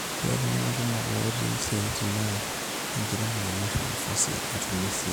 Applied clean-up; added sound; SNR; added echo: none; Water; 2 dB; none.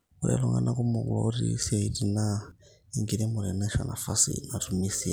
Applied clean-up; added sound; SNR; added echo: none; none; none; none.